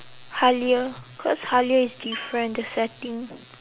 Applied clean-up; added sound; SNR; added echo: none; Dishes, pots, and pans / Glass / Bell; 18 dB; none.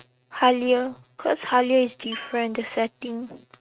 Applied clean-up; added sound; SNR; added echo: neural mask model RNNoise.